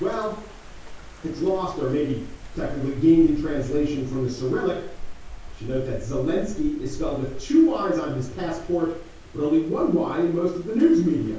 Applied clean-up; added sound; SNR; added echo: none; Wind; 12 dB; reverberation time 0.6 s.